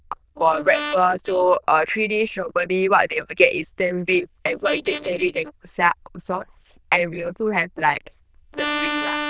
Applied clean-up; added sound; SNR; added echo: neural diffusion model UNIVERSE++.